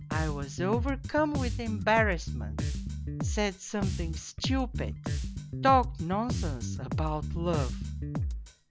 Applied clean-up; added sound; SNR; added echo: none; Bass guitar; 1 dB; none.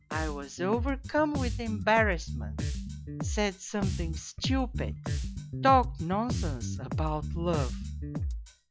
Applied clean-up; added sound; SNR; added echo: classical method log-MMSE.